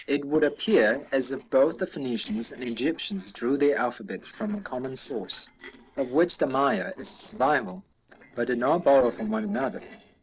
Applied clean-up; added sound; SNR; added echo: neural separator model SepFormer DNS4.